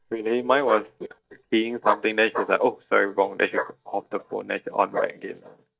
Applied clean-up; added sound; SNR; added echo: neural mask model DeepFilterNet 3.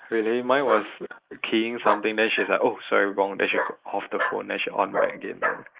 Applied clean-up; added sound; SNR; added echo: neural mask model Resemble Enhance denoiser.